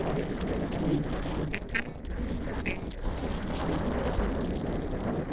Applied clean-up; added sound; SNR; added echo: neural separator model SepFormer DNS4.